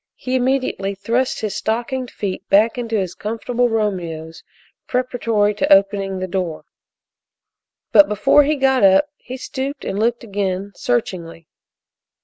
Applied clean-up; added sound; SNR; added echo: none; none; none; none.